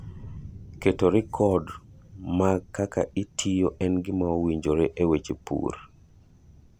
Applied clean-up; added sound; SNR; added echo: none; Thunder; 20 dB; none.